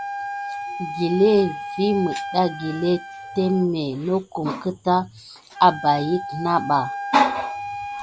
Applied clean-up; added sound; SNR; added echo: none; Wind instrument, woodwind instrument; 10 dB; none.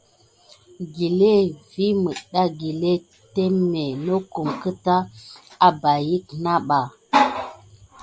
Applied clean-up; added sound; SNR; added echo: none; none; none; none.